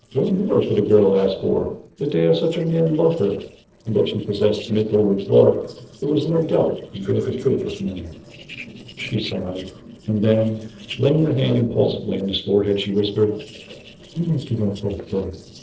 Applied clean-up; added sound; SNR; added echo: neural separator model SepFormer DNS4.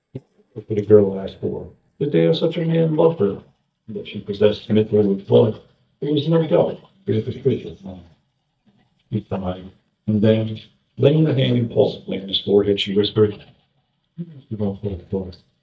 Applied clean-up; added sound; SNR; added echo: neural mask model DeepFilterNet 3.